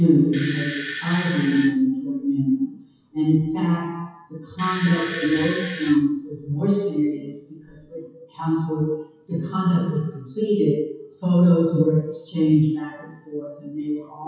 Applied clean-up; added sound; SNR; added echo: classical method WPE with log-MMSE.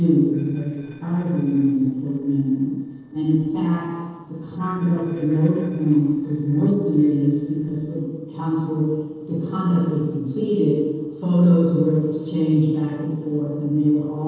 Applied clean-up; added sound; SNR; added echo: neural separator model SepFormer DNS4.